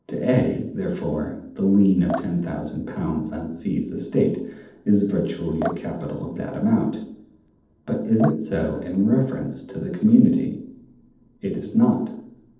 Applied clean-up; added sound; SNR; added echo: neural separator model SepFormer DNS4.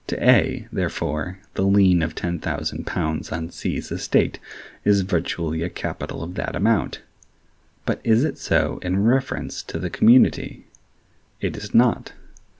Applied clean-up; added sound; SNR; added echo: none; none; none; none.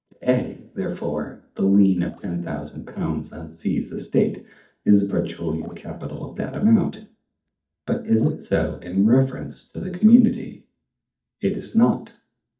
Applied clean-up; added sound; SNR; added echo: neural mask model DeepFilterNet 3.